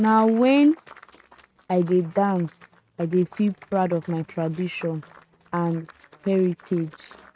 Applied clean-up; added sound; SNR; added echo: neural mask model RNNoise.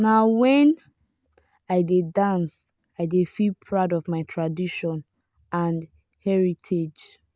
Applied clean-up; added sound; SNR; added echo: none; none; none; none.